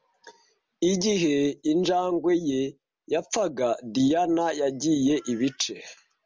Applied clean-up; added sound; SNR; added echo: none; none; none; none.